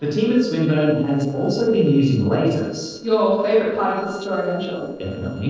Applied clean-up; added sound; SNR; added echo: neural separator model SepFormer DNS4.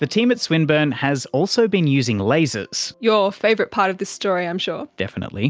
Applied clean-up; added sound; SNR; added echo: none; none; none; none.